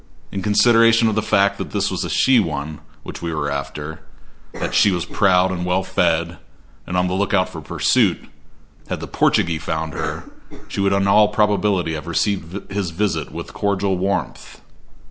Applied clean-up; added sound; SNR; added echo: none; Cough; 12 dB; none.